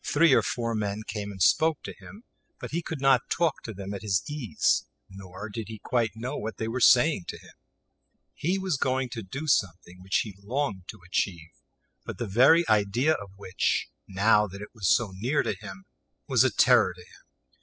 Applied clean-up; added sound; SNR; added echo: classical method spectral subtraction.